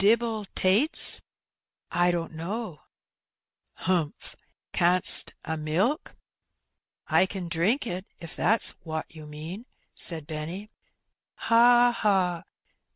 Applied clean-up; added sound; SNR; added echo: none; none; none; none.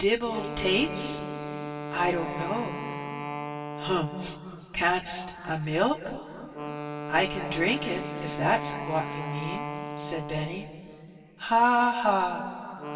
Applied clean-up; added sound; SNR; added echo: none; Wind instrument, woodwind instrument; 8 dB; reverberation time 3.0 s.